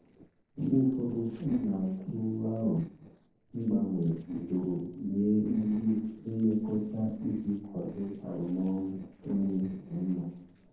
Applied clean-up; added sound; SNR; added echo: neural separator model SepFormer DNS4.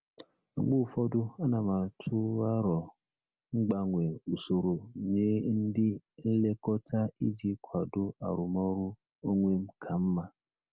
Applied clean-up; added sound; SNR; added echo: none; none; none; none.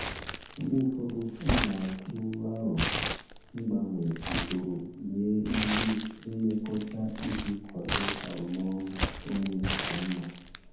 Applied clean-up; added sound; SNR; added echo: none; Crumpling, crinkling; 4 dB; reverberation time 0.9 s.